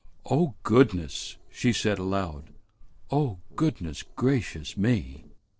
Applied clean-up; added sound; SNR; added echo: neural separator model SepFormer DNS4.